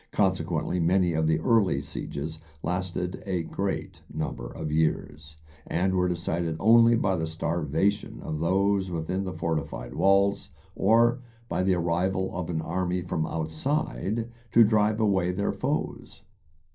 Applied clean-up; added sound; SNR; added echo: none; none; none; reverberation time 0.3 s.